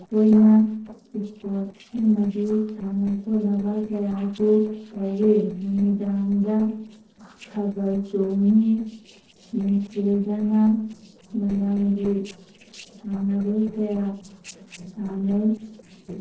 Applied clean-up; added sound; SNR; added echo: neural separator model SepFormer DNS4.